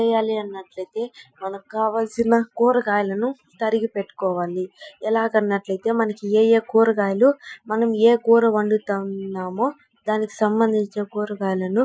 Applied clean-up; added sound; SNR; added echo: classical method Wiener filter.